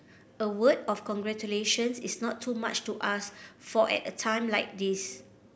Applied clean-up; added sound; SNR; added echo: none; none; none; none.